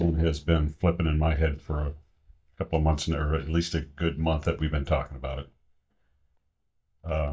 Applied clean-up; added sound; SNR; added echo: neural mask model DeepFilterNet 3.